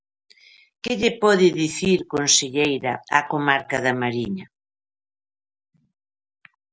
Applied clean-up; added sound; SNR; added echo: none; none; none; none.